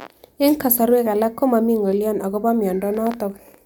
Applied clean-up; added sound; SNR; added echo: none; none; none; none.